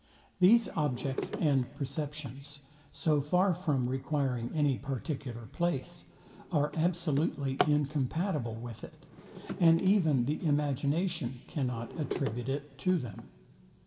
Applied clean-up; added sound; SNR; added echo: none; Drawer open or close; 14 dB; reverberation time 2.5 s.